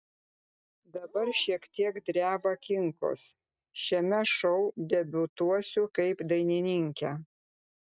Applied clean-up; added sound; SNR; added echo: neural mask model DeepFilterNet 3.